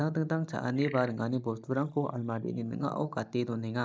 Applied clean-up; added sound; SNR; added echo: neural mask model DeepFilterNet 3.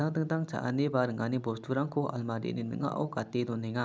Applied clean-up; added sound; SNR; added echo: none; none; none; none.